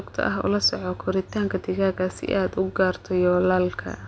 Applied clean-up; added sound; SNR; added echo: none; none; none; none.